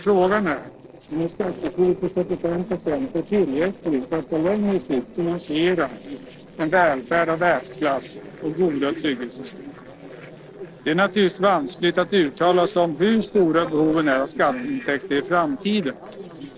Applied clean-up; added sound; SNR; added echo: neural separator model SepFormer DNS4.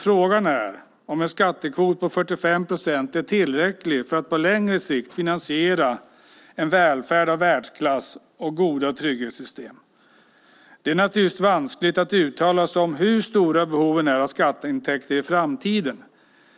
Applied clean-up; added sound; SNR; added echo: none; none; none; none.